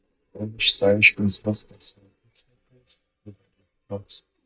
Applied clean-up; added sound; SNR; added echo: neural mask model DeepFilterNet 3.